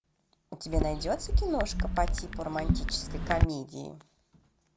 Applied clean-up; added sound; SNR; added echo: none; Chatter / Chirp, tweet / Car passing by / Typing; -4 dB; none.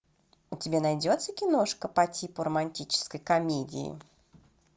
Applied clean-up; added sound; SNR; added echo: none; none; none; none.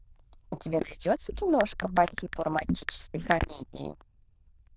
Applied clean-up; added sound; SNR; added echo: neural diffusion model UNIVERSE++.